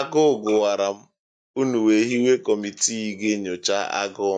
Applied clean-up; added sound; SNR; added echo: neural mask model DeepFilterNet 3.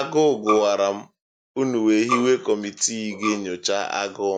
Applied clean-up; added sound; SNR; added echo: neural mask model Resemble Enhance denoiser.